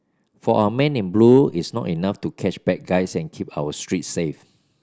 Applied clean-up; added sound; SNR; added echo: none; none; none; none.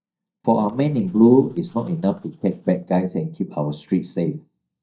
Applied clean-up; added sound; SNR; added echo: neural mask model DeepFilterNet 3.